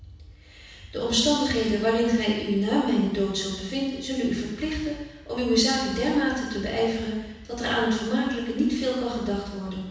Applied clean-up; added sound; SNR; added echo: none; none; none; reverberation time 1.1 s.